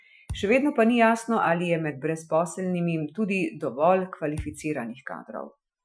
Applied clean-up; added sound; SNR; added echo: classical method Wiener filter.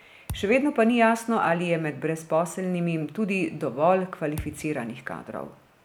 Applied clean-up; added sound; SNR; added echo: none; Thump, thud; 15 dB; none.